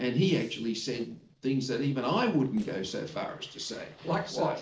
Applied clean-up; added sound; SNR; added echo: neural separator model SepFormer DNS4.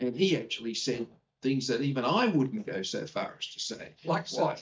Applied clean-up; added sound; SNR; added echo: neural mask model DeepFilterNet 3.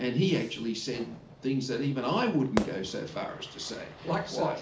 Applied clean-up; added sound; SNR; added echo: none; Fire / Fireworks; 12 dB; reverberation time 0.4 s.